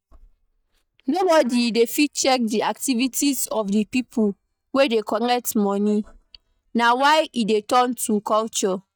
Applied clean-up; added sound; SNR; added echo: neural mask model DeepFilterNet 3.